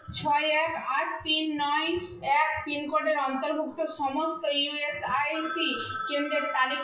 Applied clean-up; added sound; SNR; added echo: classical method WPE with log-MMSE.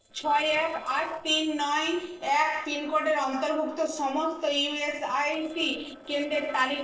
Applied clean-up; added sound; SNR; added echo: neural separator model SepFormer DNS4.